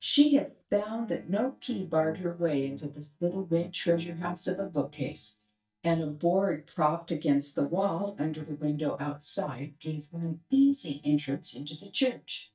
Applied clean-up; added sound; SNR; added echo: neural mask model DeepFilterNet 3.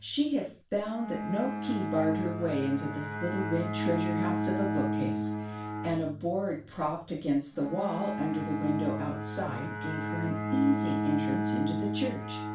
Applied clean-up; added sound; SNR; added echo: none; Bowed string instrument; 1 dB; reverberation time 0.3 s.